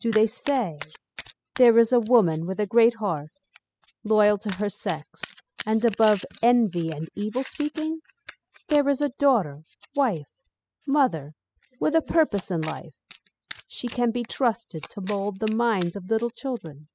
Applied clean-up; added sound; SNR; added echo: classical method spectral subtraction.